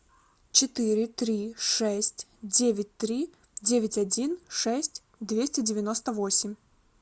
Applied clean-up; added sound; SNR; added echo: none; none; none; none.